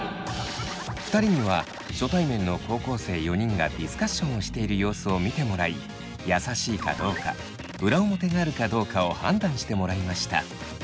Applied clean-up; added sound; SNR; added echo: none; none; none; none.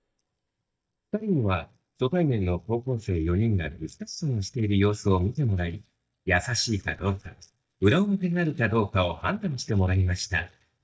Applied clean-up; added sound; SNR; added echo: neural mask model DeepFilterNet 3.